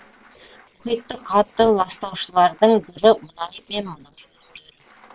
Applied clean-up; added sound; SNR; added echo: neural separator model SepFormer WHAM!.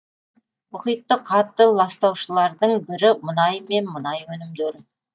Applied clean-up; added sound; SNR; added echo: neural mask model DeepFilterNet 3.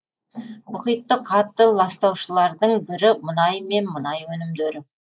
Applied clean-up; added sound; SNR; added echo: neural mask model Resemble Enhance denoiser.